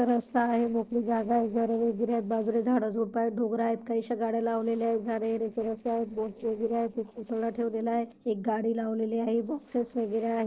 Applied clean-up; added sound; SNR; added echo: neural separator model SepFormer DNS4.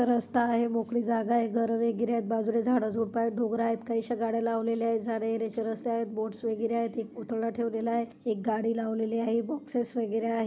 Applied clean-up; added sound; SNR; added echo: none; none; none; none.